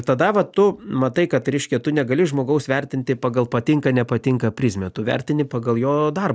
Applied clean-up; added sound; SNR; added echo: none; none; none; none.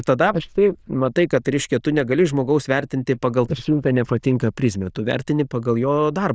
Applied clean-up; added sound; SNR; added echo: neural diffusion model UNIVERSE++.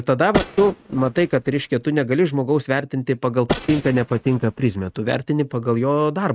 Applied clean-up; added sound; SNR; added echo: neural mask model RNNoise.